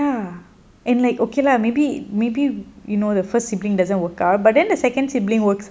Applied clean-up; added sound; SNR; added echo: none; none; none; none.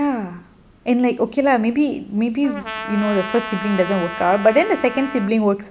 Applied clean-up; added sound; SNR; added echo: none; Trumpet; 11 dB; none.